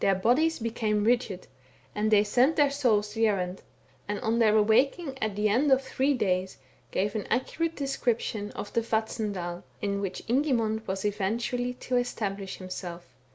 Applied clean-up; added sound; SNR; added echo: none; none; none; none.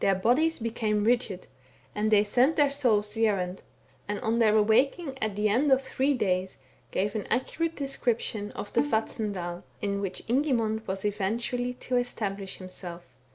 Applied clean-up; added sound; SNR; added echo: none; Bowed string instrument; 11 dB; none.